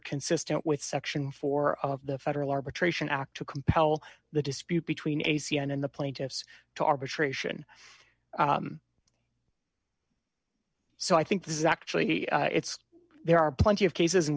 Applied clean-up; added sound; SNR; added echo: none; none; none; none.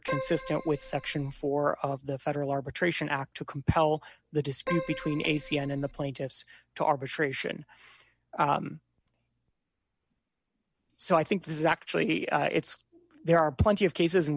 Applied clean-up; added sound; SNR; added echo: none; Keyboard (musical); 9 dB; none.